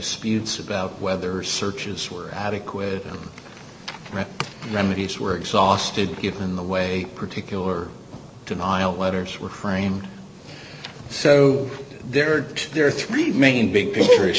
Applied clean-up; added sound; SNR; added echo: none; none; none; none.